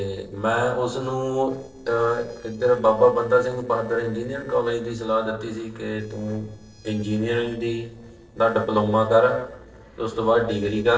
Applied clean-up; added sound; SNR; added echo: neural separator model SepFormer DNS4.